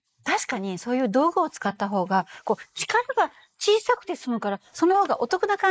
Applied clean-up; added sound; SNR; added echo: neural mask model Resemble Enhance denoiser.